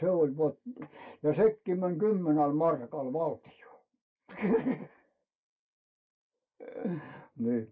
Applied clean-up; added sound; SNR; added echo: neural mask model Resemble Enhance denoiser.